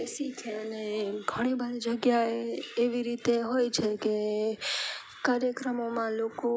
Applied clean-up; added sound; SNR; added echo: none; none; none; none.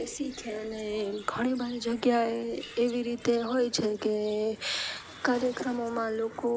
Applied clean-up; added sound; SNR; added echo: none; Cricket; 19 dB; none.